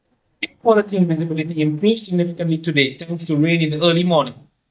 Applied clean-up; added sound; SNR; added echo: neural mask model DeepFilterNet 3.